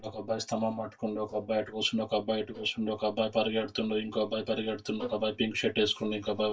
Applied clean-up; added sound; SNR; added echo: neural mask model DeepFilterNet 3.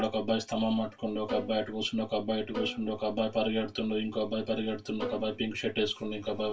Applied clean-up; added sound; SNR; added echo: none; Bowed string instrument; 9 dB; reverberation time 0.1 s.